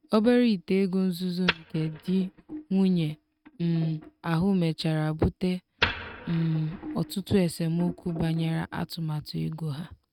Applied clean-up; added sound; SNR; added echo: neural mask model RNNoise.